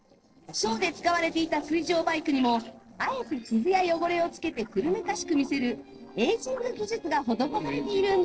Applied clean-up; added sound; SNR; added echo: neural separator model SepFormer DNS4.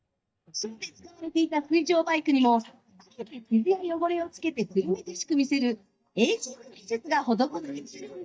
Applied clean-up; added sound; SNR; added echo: neural mask model DeepFilterNet 3.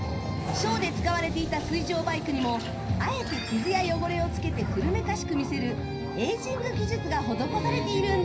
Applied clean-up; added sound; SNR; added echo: none; Toilet flush; 14 dB; reverberation time 0.5 s.